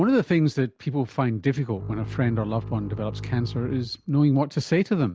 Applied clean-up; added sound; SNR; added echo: none; Bowed string instrument; 11 dB; none.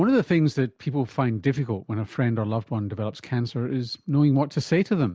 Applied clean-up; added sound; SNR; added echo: none; none; none; none.